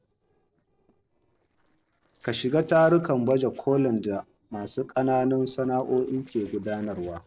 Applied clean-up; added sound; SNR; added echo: neural separator model SepFormer DNS4.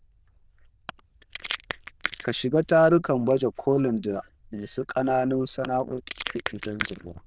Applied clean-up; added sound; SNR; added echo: neural diffusion model UNIVERSE++.